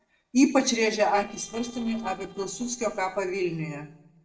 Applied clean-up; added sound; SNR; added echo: neural separator model SepFormer DNS4.